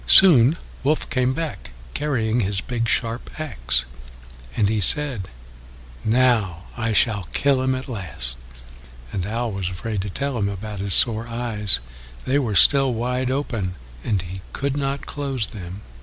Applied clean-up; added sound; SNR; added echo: none; none; none; none.